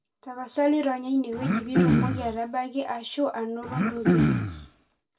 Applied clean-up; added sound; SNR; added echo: none; Cough; -4 dB; reverberation time 0.2 s.